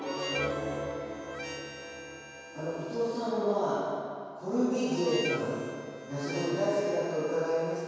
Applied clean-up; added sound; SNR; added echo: none; Harmonica; 12 dB; reverberation time 2.2 s.